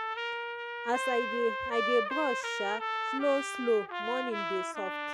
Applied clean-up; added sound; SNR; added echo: none; Trumpet; 1 dB; none.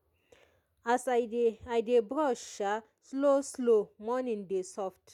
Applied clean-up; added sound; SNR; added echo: none; none; none; none.